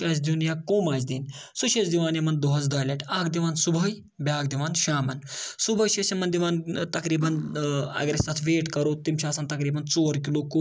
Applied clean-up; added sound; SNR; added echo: none; Cutlery, silverware; 20 dB; none.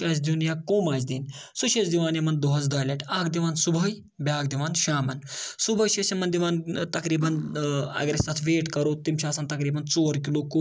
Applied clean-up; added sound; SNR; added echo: neural separator model SepFormer DNS4.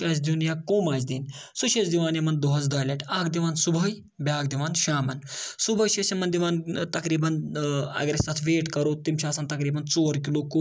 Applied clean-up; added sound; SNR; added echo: none; none; none; none.